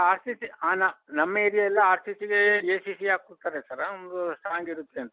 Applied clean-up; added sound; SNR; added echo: neural mask model Resemble Enhance denoiser.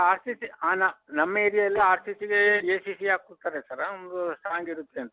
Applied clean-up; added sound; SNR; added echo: neural separator model SepFormer DNS4.